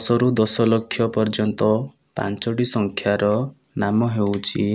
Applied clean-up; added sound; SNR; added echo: none; none; none; none.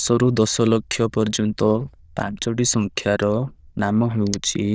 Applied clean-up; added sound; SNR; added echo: neural diffusion model UNIVERSE++.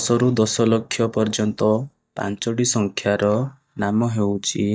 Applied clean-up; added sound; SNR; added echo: neural mask model DeepFilterNet 3.